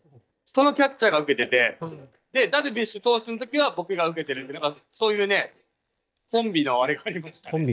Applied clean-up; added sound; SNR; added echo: neural mask model DeepFilterNet 3.